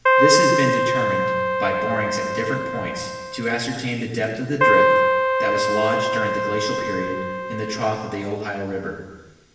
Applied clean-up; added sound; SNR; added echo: none; Keyboard (musical); -5 dB; reverberation time 1.2 s.